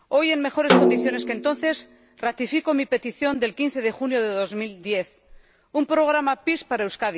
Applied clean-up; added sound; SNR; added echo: none; Snare drum; 0 dB; none.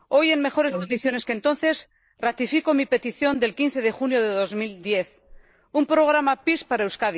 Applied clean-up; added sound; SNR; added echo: neural mask model Resemble Enhance denoiser.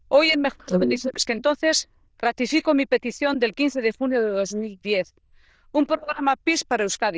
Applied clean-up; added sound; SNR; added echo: neural diffusion model UNIVERSE++.